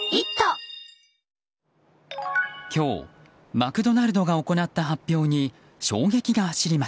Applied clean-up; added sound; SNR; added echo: none; none; none; none.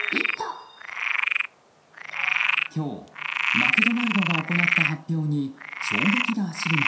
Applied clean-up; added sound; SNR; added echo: none; Frog; -3 dB; reverberation time 0.7 s.